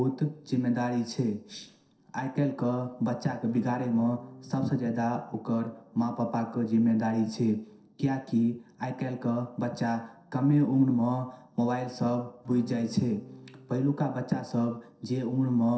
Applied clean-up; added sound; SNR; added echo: neural separator model SepFormer DNS4.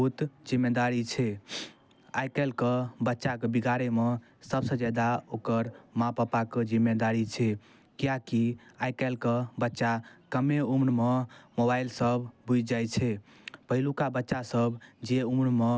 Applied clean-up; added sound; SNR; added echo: none; none; none; none.